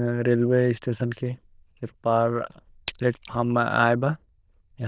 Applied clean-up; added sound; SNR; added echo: neural diffusion model UNIVERSE++.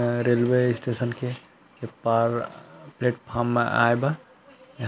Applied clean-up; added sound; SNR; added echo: none; none; none; none.